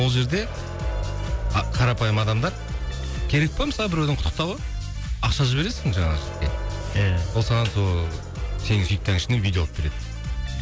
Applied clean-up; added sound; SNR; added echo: none; Crowd; 18 dB; none.